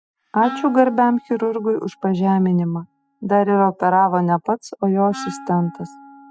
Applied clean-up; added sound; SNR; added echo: classical method spectral subtraction.